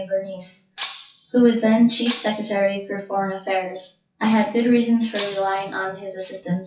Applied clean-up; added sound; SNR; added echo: classical method WPE with log-MMSE.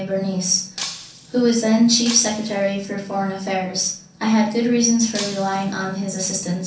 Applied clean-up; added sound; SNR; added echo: none; Shatter; 13 dB; reverberation time 0.6 s.